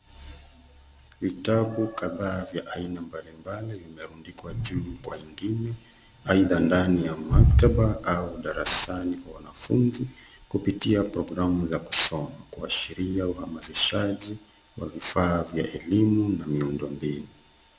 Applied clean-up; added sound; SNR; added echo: none; none; none; none.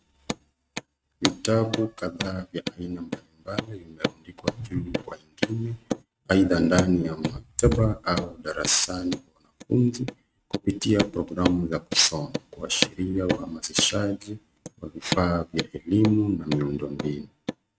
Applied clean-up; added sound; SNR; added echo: neural mask model RNNoise.